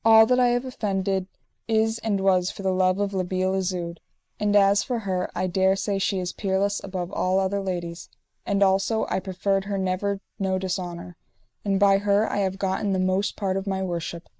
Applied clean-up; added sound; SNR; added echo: neural mask model Resemble Enhance denoiser.